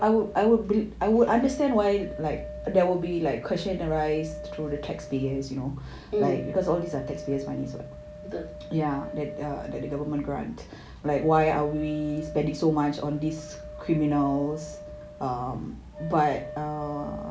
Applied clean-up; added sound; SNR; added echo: none; Wind instrument, woodwind instrument; 14 dB; none.